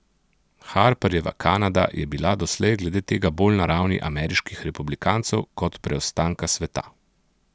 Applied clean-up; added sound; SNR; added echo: none; none; none; none.